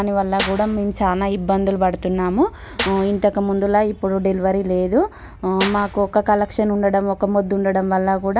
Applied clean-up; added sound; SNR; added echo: none; Clapping / Drum kit; 14 dB; none.